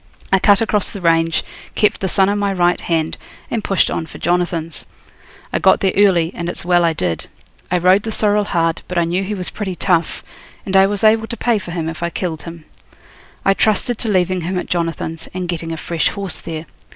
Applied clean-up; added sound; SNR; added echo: none; none; none; none.